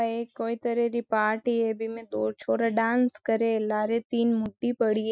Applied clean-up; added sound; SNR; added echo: none; none; none; none.